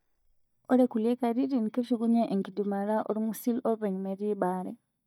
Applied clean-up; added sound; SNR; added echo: neural mask model DeepFilterNet 3.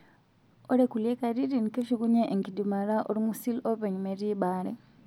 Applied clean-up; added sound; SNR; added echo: none; none; none; none.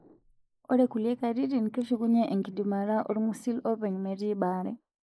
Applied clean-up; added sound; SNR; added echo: neural mask model Resemble Enhance denoiser.